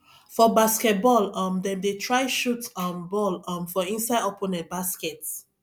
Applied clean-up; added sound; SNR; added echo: none; none; none; none.